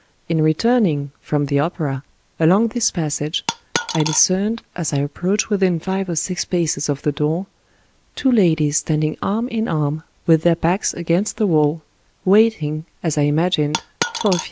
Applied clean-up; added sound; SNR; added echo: none; Coin (dropping); 6 dB; none.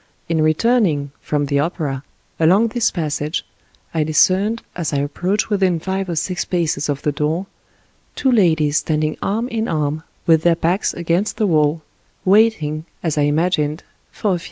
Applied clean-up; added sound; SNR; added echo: none; none; none; none.